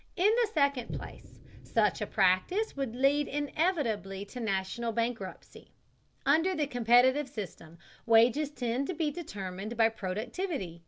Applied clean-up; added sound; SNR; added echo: none; Boom; 20 dB; none.